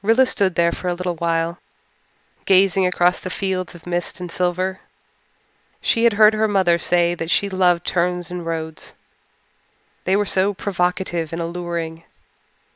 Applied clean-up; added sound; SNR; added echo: none; none; none; none.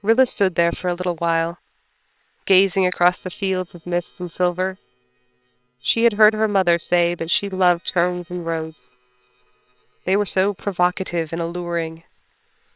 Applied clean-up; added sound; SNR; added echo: neural separator model SepFormer WHAM!.